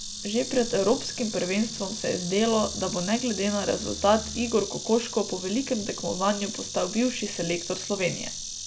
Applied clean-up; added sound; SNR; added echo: none; Insect; 9 dB; none.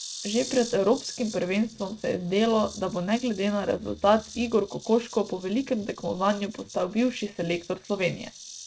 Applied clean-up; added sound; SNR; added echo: neural mask model RNNoise.